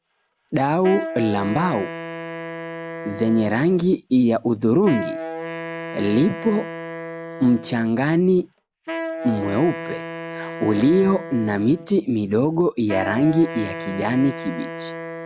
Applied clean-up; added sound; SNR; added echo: none; Wind instrument, woodwind instrument; 11 dB; none.